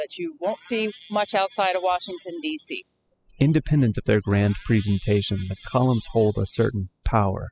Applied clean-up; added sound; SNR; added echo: classical method spectral subtraction.